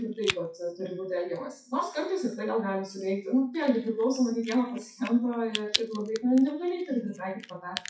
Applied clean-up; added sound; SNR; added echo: classical method WPE with log-MMSE.